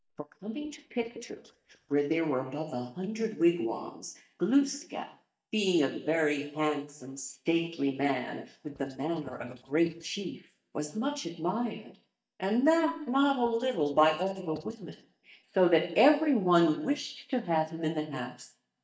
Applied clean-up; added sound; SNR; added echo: neural mask model DeepFilterNet 3.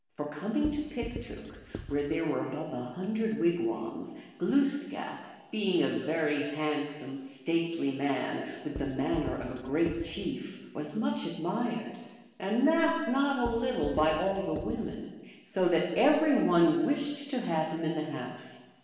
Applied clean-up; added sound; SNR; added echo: none; Writing; 12 dB; reverberation time 1.2 s.